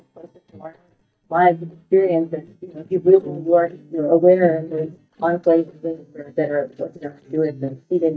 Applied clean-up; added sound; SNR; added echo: neural mask model DeepFilterNet 3.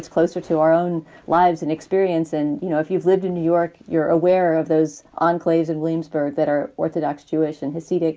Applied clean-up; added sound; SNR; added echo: none; none; none; none.